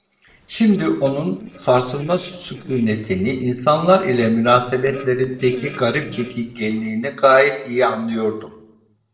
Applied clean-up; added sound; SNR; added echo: neural separator model SepFormer DNS4.